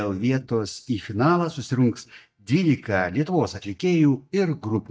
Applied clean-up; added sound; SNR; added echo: neural mask model DeepFilterNet 3.